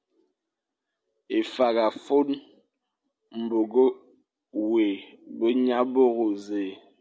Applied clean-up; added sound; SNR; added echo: none; none; none; none.